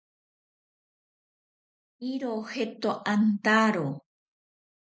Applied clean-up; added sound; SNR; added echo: none; none; none; none.